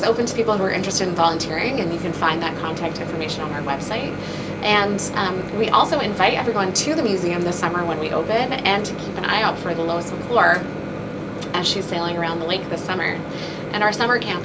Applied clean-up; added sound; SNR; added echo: none; Microwave oven; 6 dB; reverberation time 0.2 s.